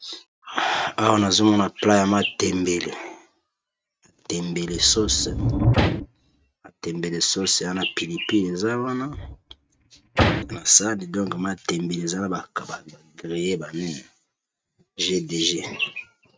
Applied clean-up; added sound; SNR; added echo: neural mask model RNNoise.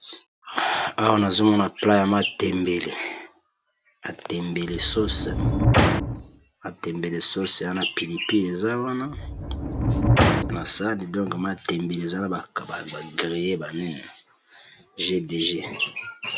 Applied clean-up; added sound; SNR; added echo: none; Sliding door; -2 dB; none.